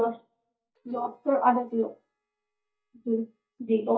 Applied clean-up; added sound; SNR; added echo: neural mask model DeepFilterNet 3.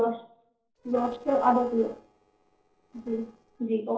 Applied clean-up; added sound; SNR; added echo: neural separator model SepFormer DNS4.